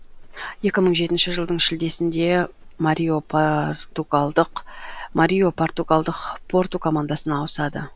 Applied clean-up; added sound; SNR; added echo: none; Livestock, farm animals, working animals; 16 dB; none.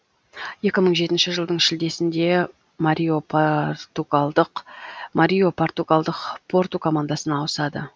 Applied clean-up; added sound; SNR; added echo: none; none; none; none.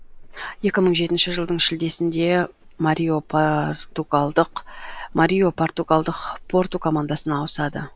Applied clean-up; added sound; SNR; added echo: neural mask model Resemble Enhance denoiser.